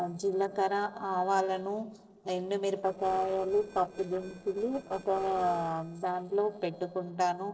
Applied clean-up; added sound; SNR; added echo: neural separator model SepFormer DNS4.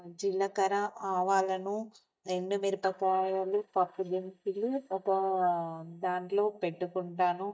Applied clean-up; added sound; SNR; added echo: neural mask model DeepFilterNet 3.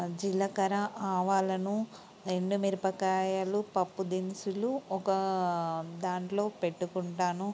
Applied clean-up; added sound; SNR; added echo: none; none; none; none.